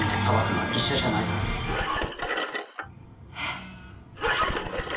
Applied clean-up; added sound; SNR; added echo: none; Engine; 4 dB; reverberation time 0.8 s.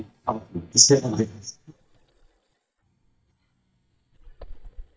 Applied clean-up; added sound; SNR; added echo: neural mask model DeepFilterNet 3.